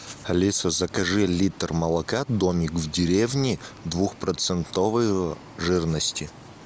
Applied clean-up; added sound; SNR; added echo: none; none; none; none.